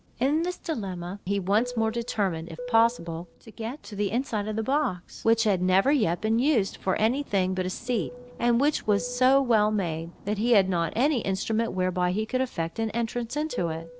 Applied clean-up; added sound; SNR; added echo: none; Fixed-wing aircraft, airplane; 18 dB; none.